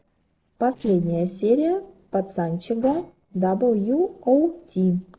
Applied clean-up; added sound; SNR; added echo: neural separator model SepFormer DNS4.